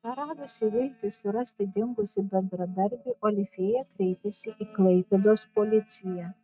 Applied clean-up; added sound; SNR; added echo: neural mask model RNNoise.